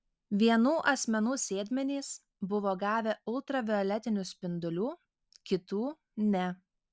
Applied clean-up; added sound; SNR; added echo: none; none; none; none.